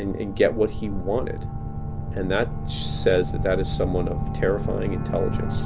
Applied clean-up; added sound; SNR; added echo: none; none; none; none.